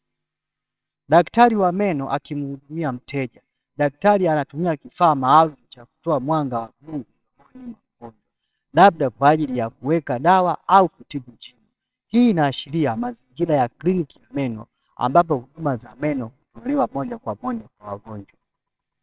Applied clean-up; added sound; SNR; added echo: neural separator model SepFormer WHAMR!.